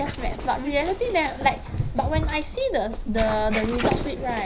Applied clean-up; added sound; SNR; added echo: none; Dog; 3 dB; reverberation time 0.5 s.